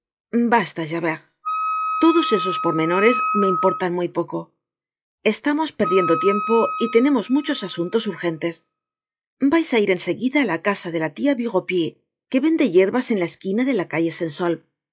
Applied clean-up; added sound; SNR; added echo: classical method log-MMSE.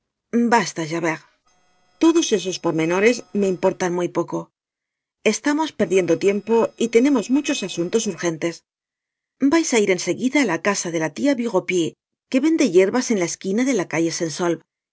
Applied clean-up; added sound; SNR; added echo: neural separator model SepFormer DNS4.